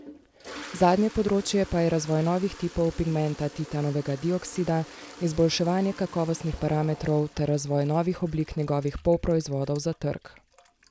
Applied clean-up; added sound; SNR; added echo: none; Toilet flush; 19 dB; none.